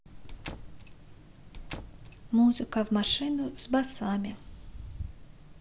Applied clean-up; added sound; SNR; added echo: none; Squeak / Slam / Wood; 14 dB; none.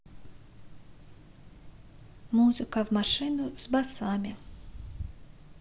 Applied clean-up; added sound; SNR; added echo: none; none; none; none.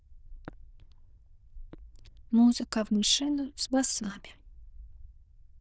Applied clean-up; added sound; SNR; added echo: neural diffusion model UNIVERSE++.